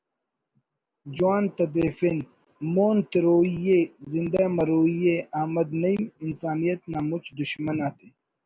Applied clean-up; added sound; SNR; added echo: none; none; none; none.